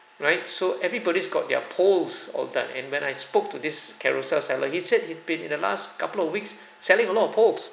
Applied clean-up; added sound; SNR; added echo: none; none; none; none.